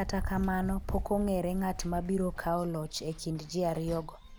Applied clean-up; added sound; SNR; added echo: none; Run; 7 dB; none.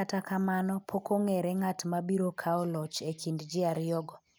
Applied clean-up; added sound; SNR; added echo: none; none; none; none.